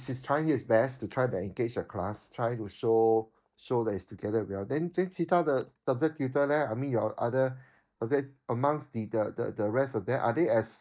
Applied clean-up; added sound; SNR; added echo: neural mask model DeepFilterNet 3.